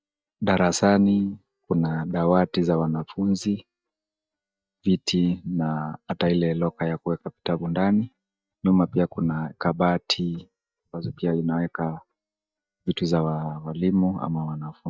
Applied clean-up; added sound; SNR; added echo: neural mask model DeepFilterNet 3.